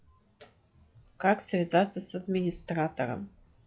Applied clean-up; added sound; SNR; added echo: classical method log-MMSE.